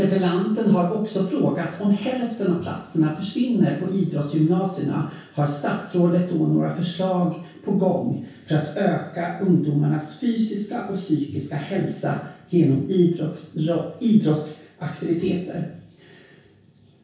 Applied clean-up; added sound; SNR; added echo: none; none; none; reverberation time 0.6 s.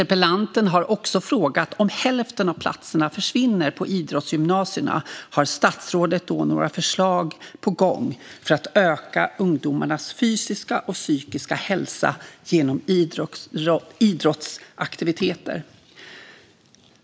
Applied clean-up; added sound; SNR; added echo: none; none; none; none.